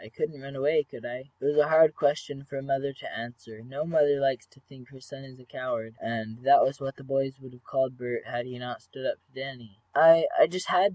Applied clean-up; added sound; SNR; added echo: none; none; none; none.